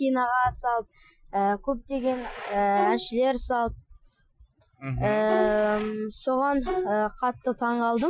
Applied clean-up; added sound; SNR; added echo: classical method Wiener filter.